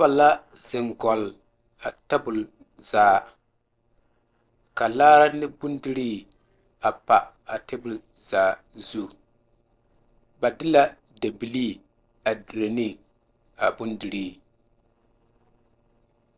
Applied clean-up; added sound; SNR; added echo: neural separator model SepFormer DNS4.